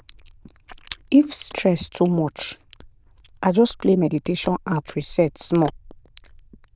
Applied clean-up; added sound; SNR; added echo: neural diffusion model UNIVERSE++.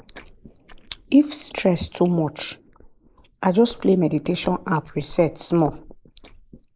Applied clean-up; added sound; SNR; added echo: neural mask model Resemble Enhance denoiser.